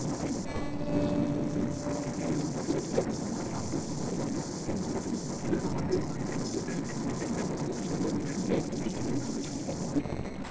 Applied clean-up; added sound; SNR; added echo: neural separator model SepFormer DNS4.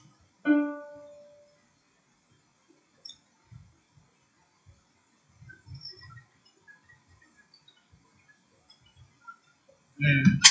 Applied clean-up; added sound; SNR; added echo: classical method WPE with log-MMSE.